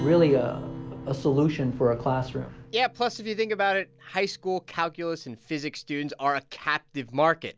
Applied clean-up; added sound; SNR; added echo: none; Acoustic guitar; 16 dB; none.